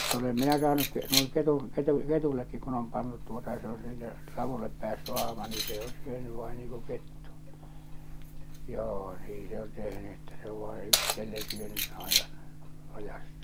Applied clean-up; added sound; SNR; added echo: none; Keys jangling; 2 dB; none.